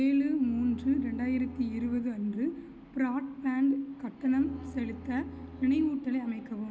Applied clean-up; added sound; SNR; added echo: none; Bowed string instrument; 15 dB; none.